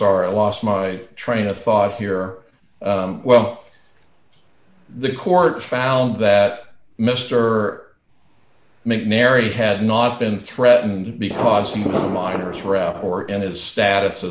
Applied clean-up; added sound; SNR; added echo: none; Fireworks; 6 dB; none.